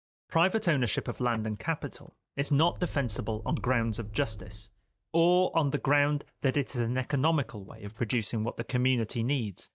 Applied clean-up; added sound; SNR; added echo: neural mask model DeepFilterNet 3.